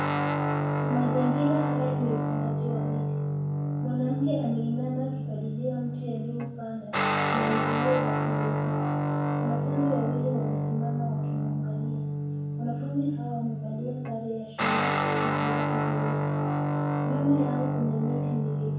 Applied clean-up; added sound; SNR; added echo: none; Guitar; -4 dB; reverberation time 0.7 s.